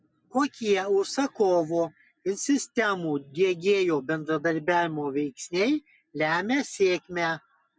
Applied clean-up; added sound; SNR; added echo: none; none; none; none.